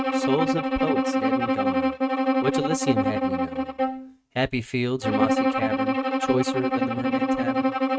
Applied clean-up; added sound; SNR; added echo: neural mask model RNNoise.